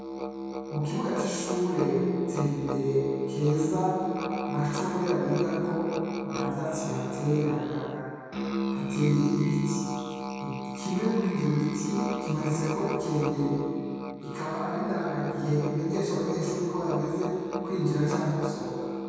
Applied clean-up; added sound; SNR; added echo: none; Musical instrument; 4 dB; reverberation time 2.0 s.